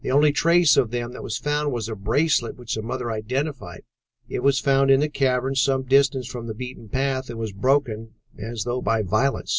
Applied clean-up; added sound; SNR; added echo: none; none; none; none.